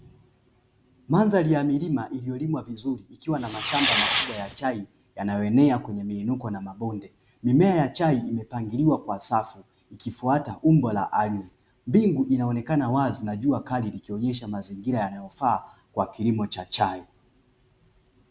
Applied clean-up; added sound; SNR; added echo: none; Fireworks; -2 dB; none.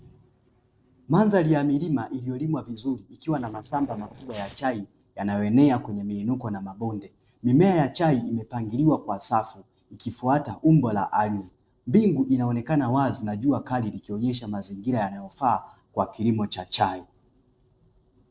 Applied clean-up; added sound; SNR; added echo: neural separator model SepFormer DNS4.